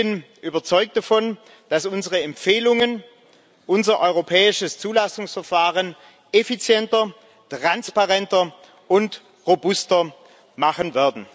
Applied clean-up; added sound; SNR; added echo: none; none; none; none.